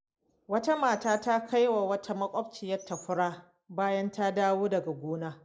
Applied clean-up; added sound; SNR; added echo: neural mask model Resemble Enhance denoiser.